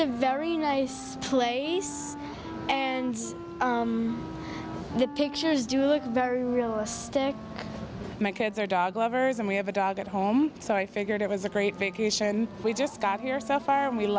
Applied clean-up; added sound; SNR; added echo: none; Wind instrument, woodwind instrument; 15 dB; none.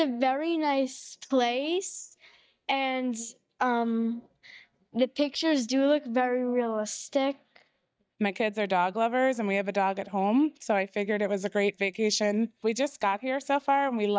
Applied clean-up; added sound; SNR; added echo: neural mask model DeepFilterNet 3.